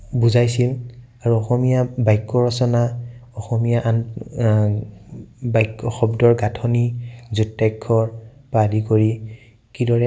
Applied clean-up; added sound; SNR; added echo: none; none; none; none.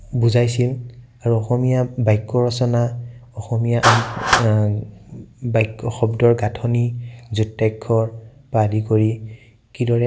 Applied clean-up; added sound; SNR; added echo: none; Clapping; 10 dB; none.